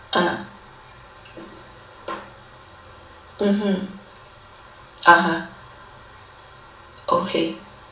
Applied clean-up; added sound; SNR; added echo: none; none; none; reverberation time 0.3 s.